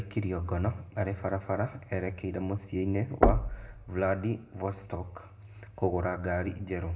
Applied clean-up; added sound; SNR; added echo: none; Knock; 0 dB; reverberation time 0.7 s.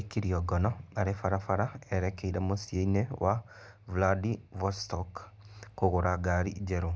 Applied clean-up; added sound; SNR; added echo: none; none; none; none.